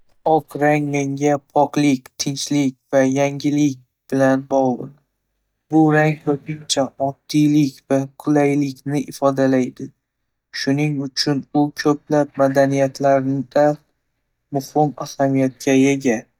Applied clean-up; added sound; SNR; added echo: neural mask model DeepFilterNet 3.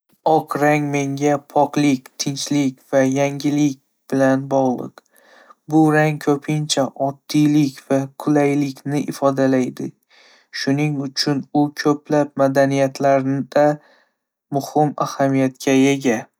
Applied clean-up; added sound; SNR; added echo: none; none; none; none.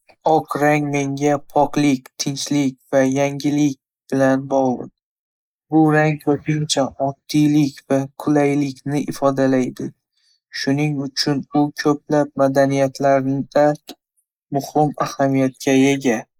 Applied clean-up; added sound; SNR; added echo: neural mask model Resemble Enhance denoiser.